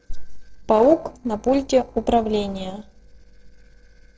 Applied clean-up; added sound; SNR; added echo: neural separator model SepFormer DNS4.